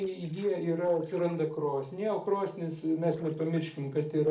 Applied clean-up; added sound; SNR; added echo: neural separator model SepFormer DNS4.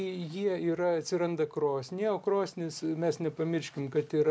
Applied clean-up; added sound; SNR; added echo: none; none; none; none.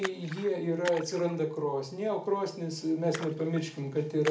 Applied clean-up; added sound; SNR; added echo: none; Splash, splatter; 15 dB; reverberation time 0.4 s.